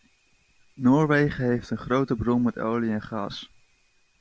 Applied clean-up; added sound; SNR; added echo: none; none; none; none.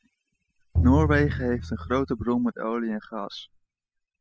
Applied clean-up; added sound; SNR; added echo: classical method spectral subtraction.